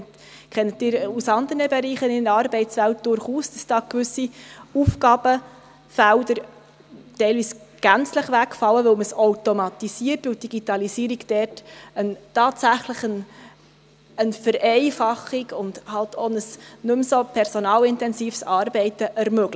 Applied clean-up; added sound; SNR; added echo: none; none; none; none.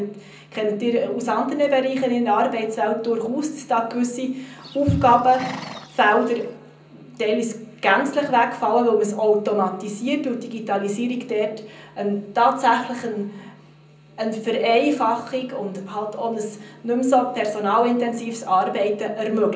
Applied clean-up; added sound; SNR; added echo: none; Livestock, farm animals, working animals; 16 dB; reverberation time 0.6 s.